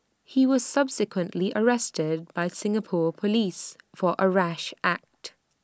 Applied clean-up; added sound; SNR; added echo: none; none; none; none.